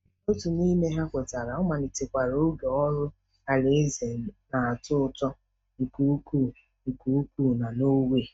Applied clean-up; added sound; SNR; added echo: neural mask model RNNoise.